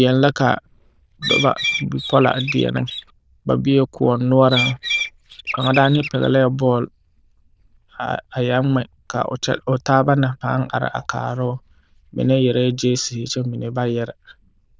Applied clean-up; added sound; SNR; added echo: neural diffusion model UNIVERSE++.